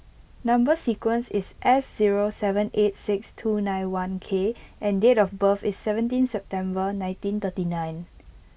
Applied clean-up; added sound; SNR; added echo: none; none; none; none.